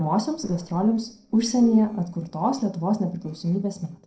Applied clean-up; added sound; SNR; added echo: neural separator model SepFormer DNS4.